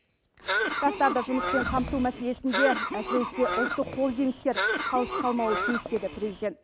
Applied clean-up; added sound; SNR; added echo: none; Cough; 1 dB; none.